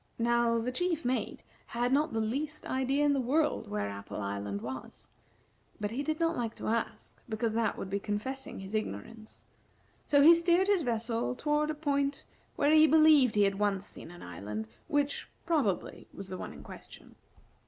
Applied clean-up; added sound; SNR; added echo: none; none; none; none.